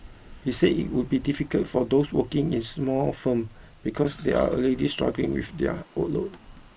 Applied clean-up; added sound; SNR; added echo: neural mask model Resemble Enhance denoiser.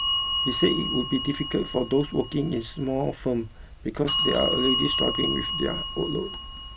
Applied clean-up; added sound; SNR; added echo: none; Bell; 3 dB; none.